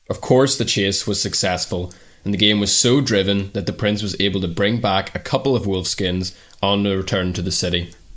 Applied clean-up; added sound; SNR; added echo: neural mask model Resemble Enhance denoiser.